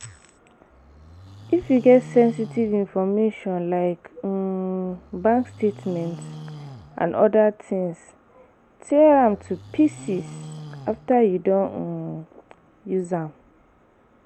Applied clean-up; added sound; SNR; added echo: none; Livestock, farm animals, working animals; 18 dB; none.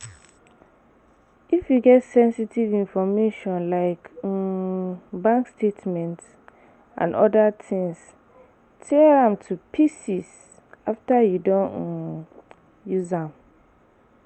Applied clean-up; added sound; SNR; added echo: none; none; none; none.